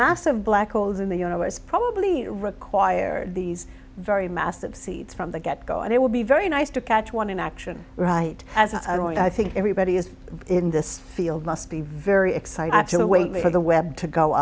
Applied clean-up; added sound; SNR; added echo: none; none; none; none.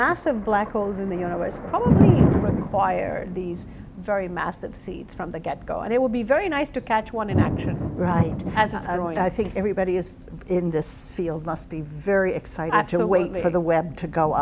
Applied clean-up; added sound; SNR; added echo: none; Thunder; 3 dB; none.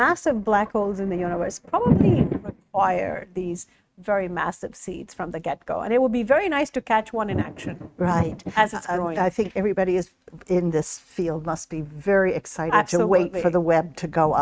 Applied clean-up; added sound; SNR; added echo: neural mask model RNNoise.